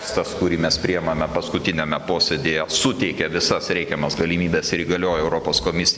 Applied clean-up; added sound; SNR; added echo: none; none; none; none.